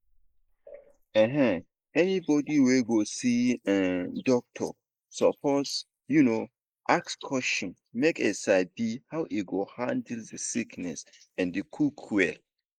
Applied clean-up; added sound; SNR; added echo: neural mask model Resemble Enhance denoiser.